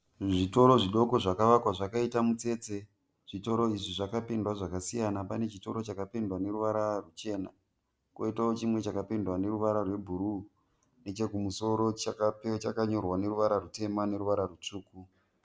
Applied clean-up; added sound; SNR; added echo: none; none; none; none.